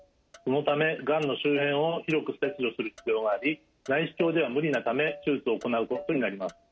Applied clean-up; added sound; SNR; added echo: none; Motor vehicle (road); 17 dB; none.